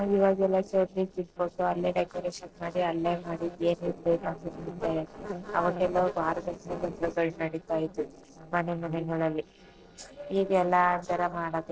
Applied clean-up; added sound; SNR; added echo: neural separator model SepFormer DNS4.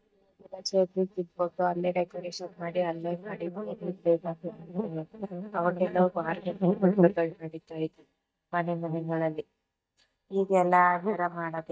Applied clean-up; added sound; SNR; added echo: neural mask model DeepFilterNet 3.